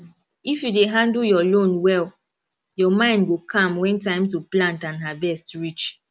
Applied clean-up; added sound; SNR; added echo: none; none; none; none.